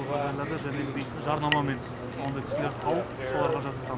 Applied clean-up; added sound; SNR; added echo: none; Chink, clink; -1 dB; none.